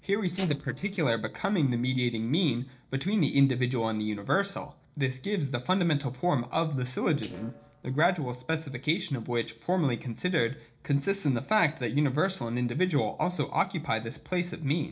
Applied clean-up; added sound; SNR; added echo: neural separator model SepFormer DNS4.